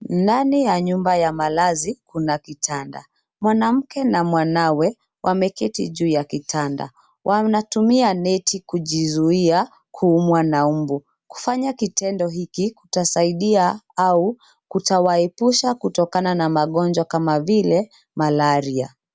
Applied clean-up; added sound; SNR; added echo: none; none; none; none.